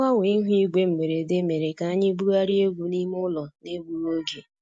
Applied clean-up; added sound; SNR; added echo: none; none; none; none.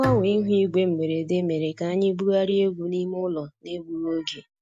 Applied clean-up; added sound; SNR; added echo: none; Bowed string instrument; 13 dB; none.